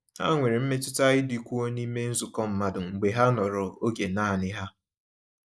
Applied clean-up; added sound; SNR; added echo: neural mask model Resemble Enhance denoiser.